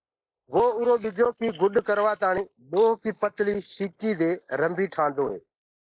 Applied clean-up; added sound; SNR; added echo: neural mask model Resemble Enhance denoiser.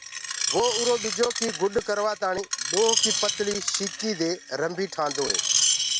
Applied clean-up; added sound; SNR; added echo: none; Screech; 1 dB; none.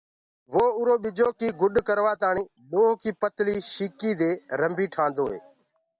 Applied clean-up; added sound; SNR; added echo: none; none; none; none.